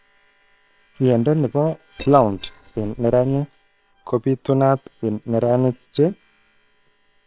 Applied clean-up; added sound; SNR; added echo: neural separator model SepFormer WHAM!.